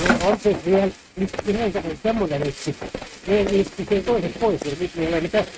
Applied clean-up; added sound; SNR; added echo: neural mask model RNNoise.